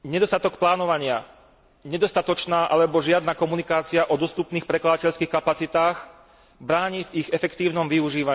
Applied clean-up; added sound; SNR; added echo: none; none; none; none.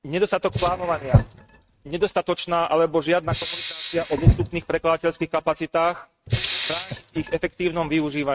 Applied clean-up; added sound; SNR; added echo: neural mask model RNNoise.